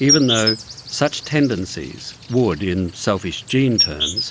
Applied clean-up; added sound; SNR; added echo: none; Insect; 5 dB; none.